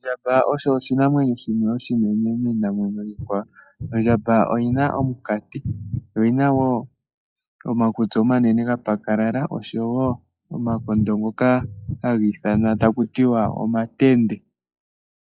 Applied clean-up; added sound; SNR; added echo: classical method log-MMSE.